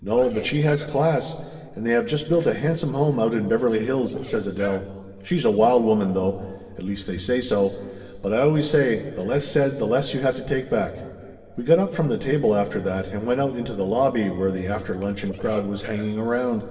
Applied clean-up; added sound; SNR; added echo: neural separator model SepFormer DNS4.